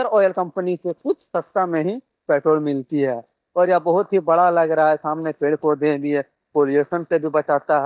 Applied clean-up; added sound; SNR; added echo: neural mask model DeepFilterNet 3.